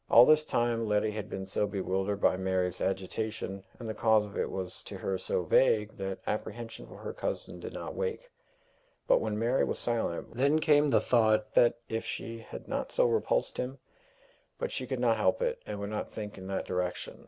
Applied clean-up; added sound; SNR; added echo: none; none; none; none.